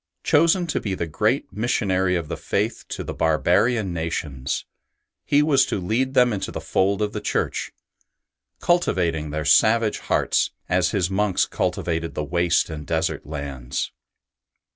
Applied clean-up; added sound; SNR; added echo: none; none; none; none.